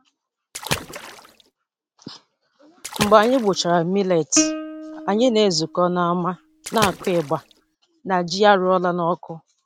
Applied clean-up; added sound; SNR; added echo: none; Water / Splash, splatter + Plucked string instrument; 10 dB; none.